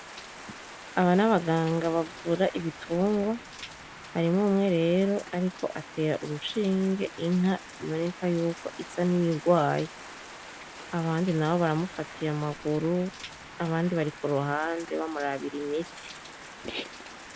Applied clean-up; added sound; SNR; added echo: none; Rain; 16 dB; none.